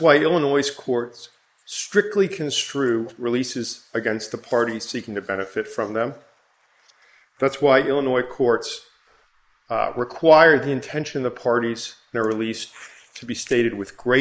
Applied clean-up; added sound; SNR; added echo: neural mask model Resemble Enhance denoiser.